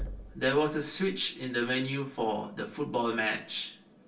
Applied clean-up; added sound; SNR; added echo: none; Knock; 16 dB; reverberation time 0.2 s.